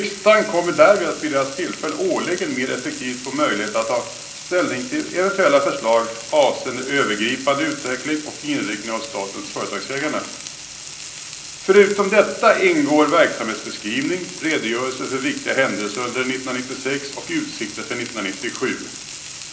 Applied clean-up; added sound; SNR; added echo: none; Frying (food); 13 dB; reverberation time 0.5 s.